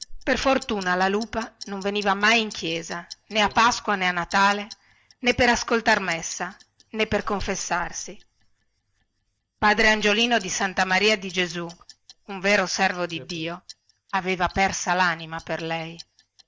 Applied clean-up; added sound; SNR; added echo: neural mask model DeepFilterNet 3.